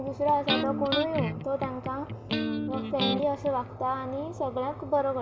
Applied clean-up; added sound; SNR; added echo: none; Electric guitar; 2 dB; none.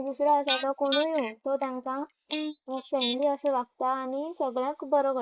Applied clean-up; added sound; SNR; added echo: neural mask model Resemble Enhance denoiser.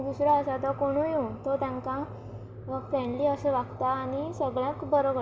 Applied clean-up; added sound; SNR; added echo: none; none; none; none.